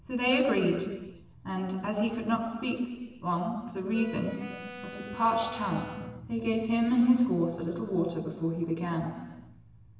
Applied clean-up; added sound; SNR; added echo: none; Wind instrument, woodwind instrument; 15 dB; reverberation time 1.4 s.